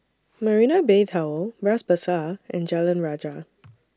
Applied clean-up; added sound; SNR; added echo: none; none; none; none.